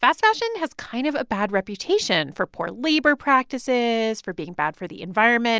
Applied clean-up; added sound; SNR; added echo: none; none; none; none.